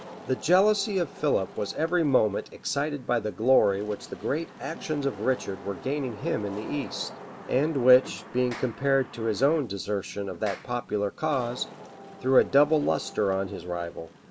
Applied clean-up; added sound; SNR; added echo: none; Wind / Rain + Clapping; 17 dB; none.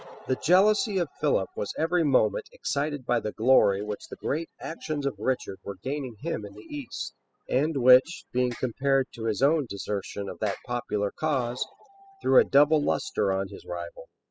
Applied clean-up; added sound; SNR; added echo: classical method spectral subtraction.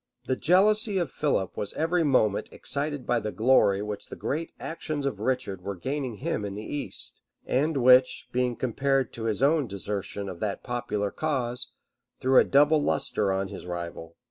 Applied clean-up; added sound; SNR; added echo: none; none; none; none.